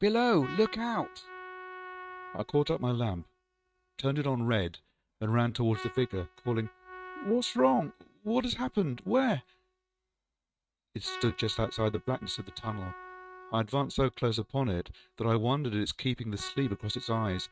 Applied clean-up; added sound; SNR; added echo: neural mask model RNNoise.